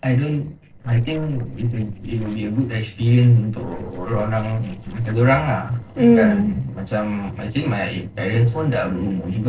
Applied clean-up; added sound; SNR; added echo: neural separator model SepFormer DNS4.